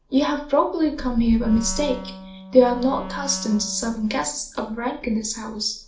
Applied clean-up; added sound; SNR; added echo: none; Wind instrument, woodwind instrument; 15 dB; reverberation time 0.4 s.